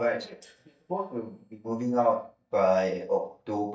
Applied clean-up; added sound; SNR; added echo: neural mask model DeepFilterNet 3.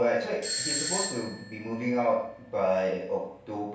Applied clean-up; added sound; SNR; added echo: none; Doorbell; 5 dB; reverberation time 0.7 s.